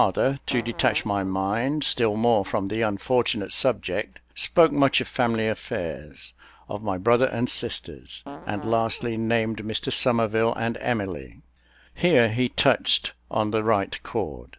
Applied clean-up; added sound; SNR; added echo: none; Fart; 15 dB; none.